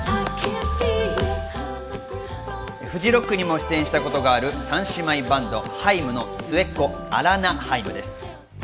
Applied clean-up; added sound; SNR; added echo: none; none; none; none.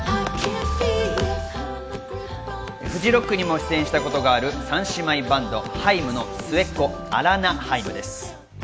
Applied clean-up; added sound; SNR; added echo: none; Boom; 17 dB; none.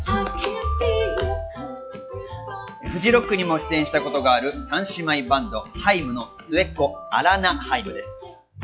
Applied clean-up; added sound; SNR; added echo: classical method log-MMSE.